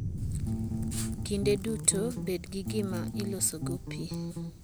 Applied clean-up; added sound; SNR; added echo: none; Bass guitar + Thunder; 1 dB; none.